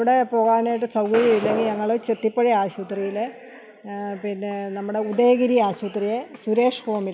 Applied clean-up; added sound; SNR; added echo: none; none; none; none.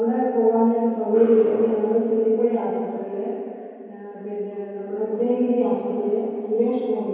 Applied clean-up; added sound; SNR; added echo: none; none; none; reverberation time 2.2 s.